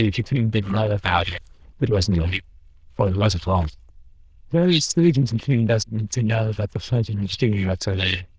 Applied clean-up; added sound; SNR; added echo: neural diffusion model UNIVERSE++.